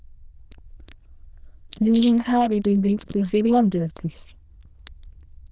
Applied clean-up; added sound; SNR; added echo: neural diffusion model UNIVERSE++.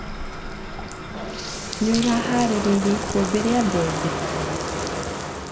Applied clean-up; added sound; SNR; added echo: none; Bathtub (filling or washing); 3 dB; none.